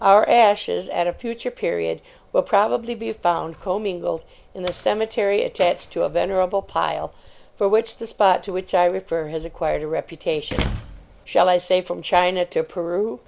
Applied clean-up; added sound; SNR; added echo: none; Slam; 17 dB; none.